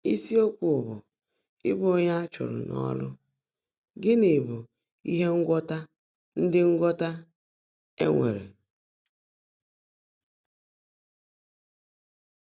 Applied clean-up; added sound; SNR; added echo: none; none; none; none.